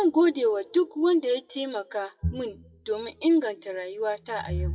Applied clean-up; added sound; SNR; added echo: classical method WPE with log-MMSE.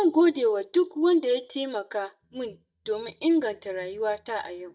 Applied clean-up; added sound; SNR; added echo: neural mask model DeepFilterNet 3.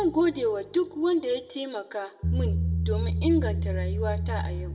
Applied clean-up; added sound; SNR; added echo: none; Bass guitar; 1 dB; reverberation time 0.8 s.